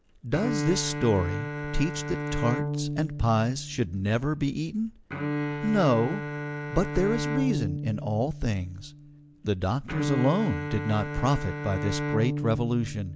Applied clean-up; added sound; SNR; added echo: none; Bowed string instrument; 5 dB; none.